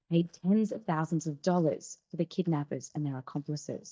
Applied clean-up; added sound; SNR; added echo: neural mask model DeepFilterNet 3.